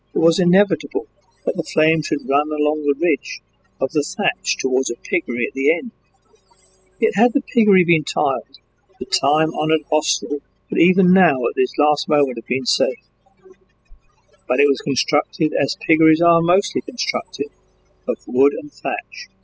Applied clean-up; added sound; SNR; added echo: classical method spectral subtraction.